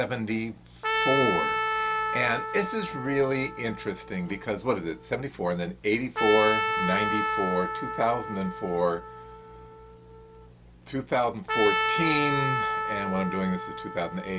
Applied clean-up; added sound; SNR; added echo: none; Trumpet; 2 dB; none.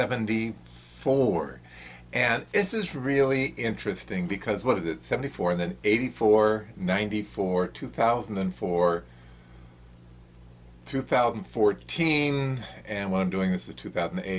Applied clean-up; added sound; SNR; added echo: none; none; none; none.